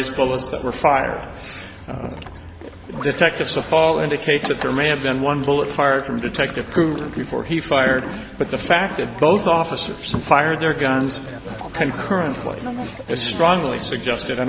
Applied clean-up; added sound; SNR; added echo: none; Boat, Water vehicle; 13 dB; none.